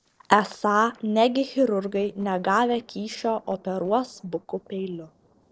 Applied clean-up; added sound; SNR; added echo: neural separator model SepFormer DNS4.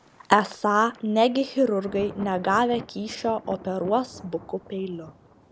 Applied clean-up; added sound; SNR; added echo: none; Thunder; 19 dB; none.